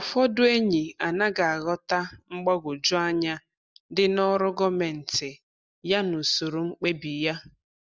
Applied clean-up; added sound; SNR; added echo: none; none; none; none.